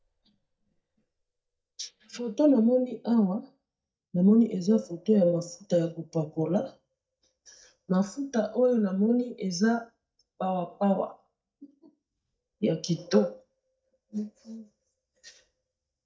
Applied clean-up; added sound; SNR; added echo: neural mask model DeepFilterNet 3.